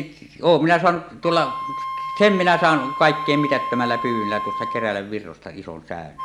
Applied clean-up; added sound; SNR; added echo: none; Wind instrument, woodwind instrument; 8 dB; none.